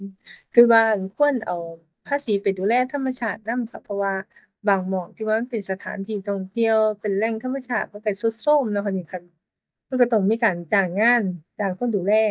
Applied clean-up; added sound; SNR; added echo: neural mask model DeepFilterNet 3.